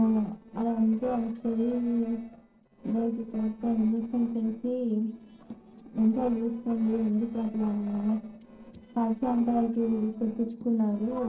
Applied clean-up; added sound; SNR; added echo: neural separator model SepFormer DNS4.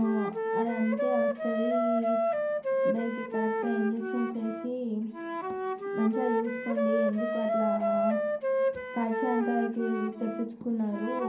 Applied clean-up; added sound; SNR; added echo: none; Wind instrument, woodwind instrument; -1 dB; reverberation time 0.5 s.